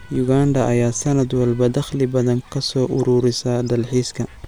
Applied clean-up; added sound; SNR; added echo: none; none; none; none.